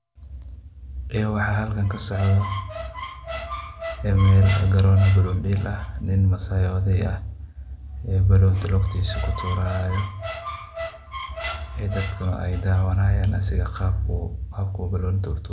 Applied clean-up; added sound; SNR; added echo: none; Squeak; 16 dB; none.